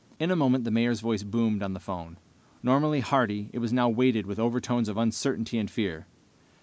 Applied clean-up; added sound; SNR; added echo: none; none; none; none.